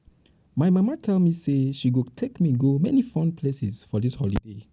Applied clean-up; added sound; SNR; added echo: none; none; none; none.